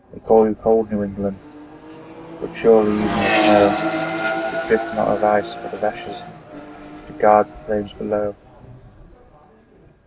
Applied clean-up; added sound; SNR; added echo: none; Accelerating, revving, vroom; 5 dB; none.